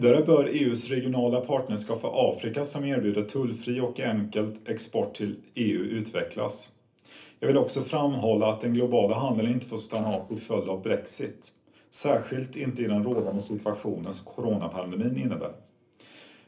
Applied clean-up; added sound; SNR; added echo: neural separator model SepFormer DNS4.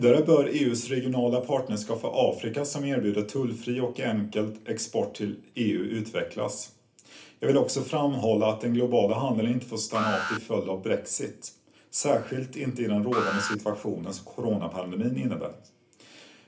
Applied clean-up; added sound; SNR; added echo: none; Alarm; 8 dB; reverberation time 0.3 s.